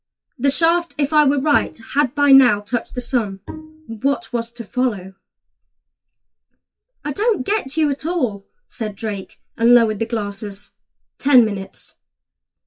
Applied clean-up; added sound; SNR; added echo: classical method WPE with log-MMSE.